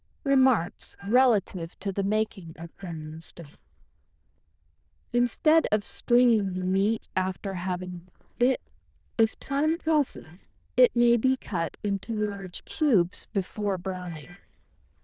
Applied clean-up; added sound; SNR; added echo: neural diffusion model UNIVERSE++.